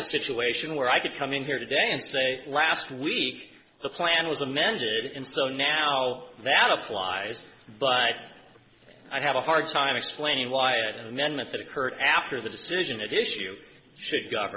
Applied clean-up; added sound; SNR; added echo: neural separator model SepFormer DNS4.